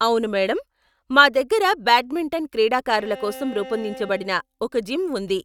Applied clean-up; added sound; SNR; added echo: neural mask model RNNoise.